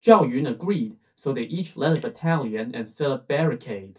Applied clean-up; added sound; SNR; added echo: neural mask model DeepFilterNet 3.